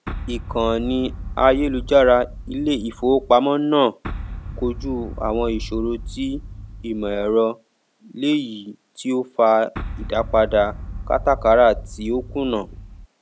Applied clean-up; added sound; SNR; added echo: none; Boom; 11 dB; none.